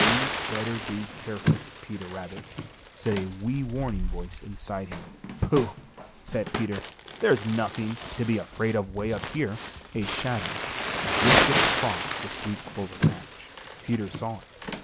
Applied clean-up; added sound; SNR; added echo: none; Crumpling, crinkling; -1 dB; none.